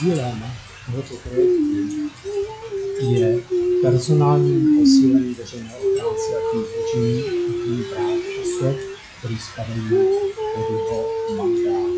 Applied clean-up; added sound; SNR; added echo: classical method log-MMSE.